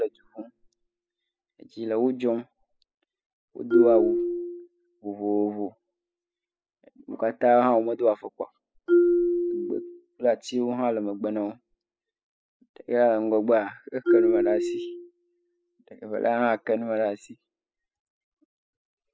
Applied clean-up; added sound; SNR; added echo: classical method spectral subtraction.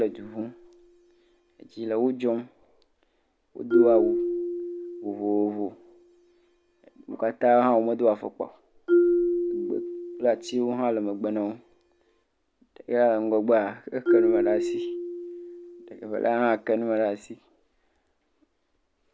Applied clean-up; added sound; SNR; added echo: none; Marimba, xylophone; 2 dB; none.